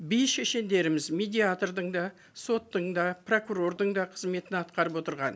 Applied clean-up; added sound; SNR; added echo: none; none; none; none.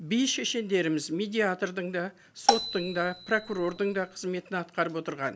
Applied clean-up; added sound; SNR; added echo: none; Marimba, xylophone; 3 dB; none.